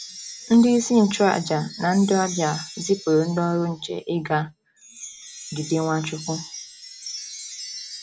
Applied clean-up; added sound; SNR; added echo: none; Wind chime; 15 dB; none.